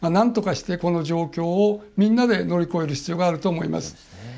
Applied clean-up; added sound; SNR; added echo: none; none; none; none.